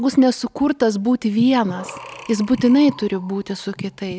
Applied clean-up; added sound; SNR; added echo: none; Breathing; 17 dB; none.